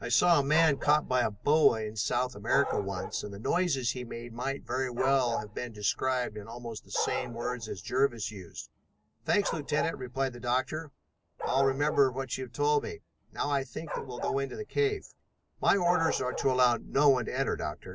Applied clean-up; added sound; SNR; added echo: none; Bark; 11 dB; none.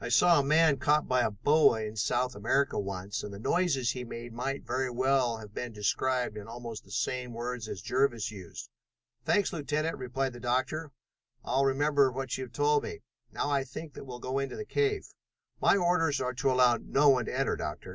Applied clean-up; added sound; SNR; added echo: none; none; none; none.